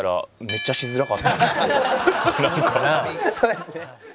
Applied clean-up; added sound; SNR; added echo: none; none; none; none.